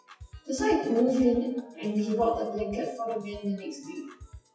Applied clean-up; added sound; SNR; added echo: classical method WPE with log-MMSE.